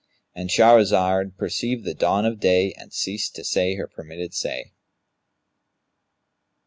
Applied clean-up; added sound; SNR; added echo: none; none; none; none.